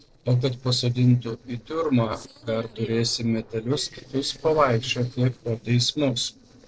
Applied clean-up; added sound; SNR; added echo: neural separator model SepFormer DNS4.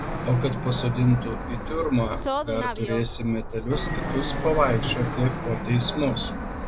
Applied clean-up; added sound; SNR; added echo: none; Fixed-wing aircraft, airplane; 3 dB; none.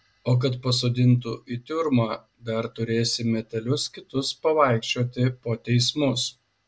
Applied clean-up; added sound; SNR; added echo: none; none; none; none.